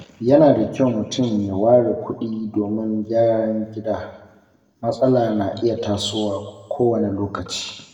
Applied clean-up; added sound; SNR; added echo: none; none; none; reverberation time 1.0 s.